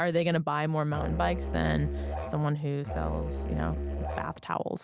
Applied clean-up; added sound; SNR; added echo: none; Musical instrument; 3 dB; none.